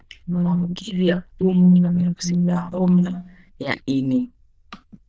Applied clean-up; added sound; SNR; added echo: neural diffusion model UNIVERSE++.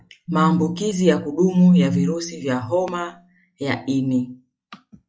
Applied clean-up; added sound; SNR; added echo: classical method log-MMSE.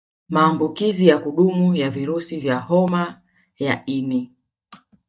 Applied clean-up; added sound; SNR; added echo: neural mask model DeepFilterNet 3.